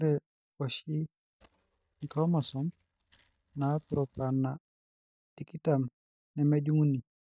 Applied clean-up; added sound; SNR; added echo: neural mask model DeepFilterNet 3.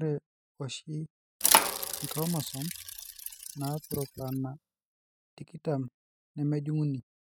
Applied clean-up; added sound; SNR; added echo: classical method spectral subtraction.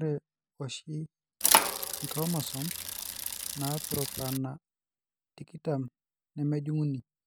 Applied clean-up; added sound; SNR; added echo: none; Bicycle; -5 dB; none.